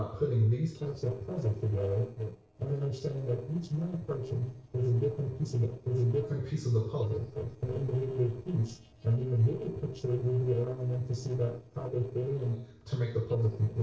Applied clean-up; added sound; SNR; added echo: neural separator model SepFormer DNS4.